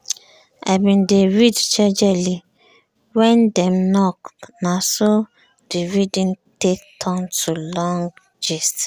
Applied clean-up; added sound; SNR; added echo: none; none; none; none.